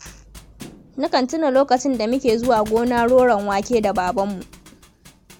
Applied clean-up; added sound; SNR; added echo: none; Thump, thud; 20 dB; none.